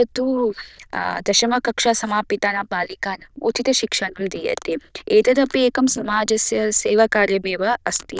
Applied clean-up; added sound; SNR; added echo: neural diffusion model UNIVERSE++.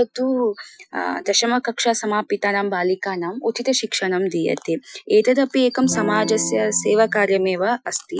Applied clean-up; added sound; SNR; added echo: classical method Wiener filter.